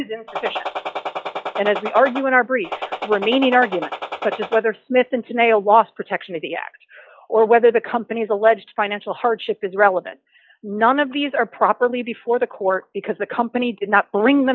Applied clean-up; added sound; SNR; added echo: classical method log-MMSE.